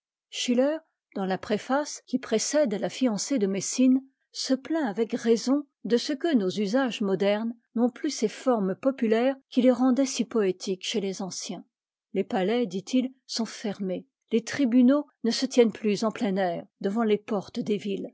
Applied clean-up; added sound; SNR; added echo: none; none; none; none.